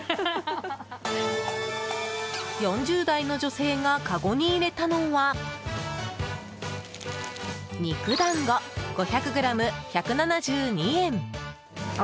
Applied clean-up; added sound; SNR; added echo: none; none; none; none.